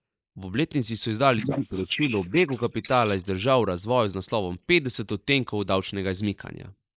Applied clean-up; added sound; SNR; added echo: neural mask model Resemble Enhance denoiser.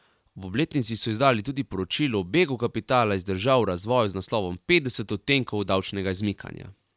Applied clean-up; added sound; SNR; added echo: none; none; none; none.